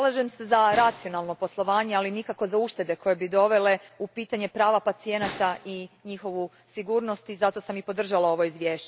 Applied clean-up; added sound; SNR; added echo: none; Snare drum; 20 dB; none.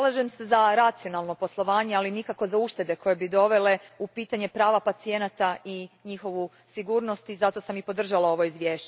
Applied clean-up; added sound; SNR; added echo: none; none; none; none.